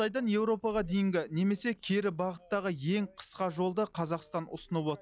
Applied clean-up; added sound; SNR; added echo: classical method log-MMSE.